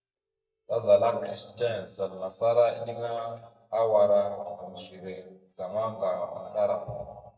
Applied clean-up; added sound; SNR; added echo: neural mask model DeepFilterNet 3.